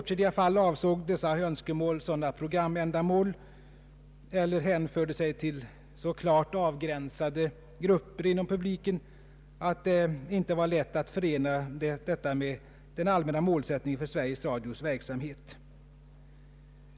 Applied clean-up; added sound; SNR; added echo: none; none; none; none.